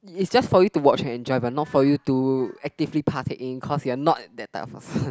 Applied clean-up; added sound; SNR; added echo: none; none; none; none.